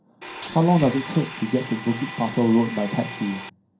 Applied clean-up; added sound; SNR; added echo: none; Domestic sounds, home sounds; 12 dB; reverberation time 0.3 s.